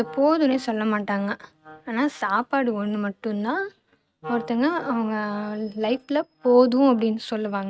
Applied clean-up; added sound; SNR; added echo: neural mask model RNNoise.